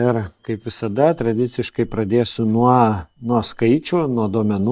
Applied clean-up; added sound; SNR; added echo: neural mask model DeepFilterNet 3.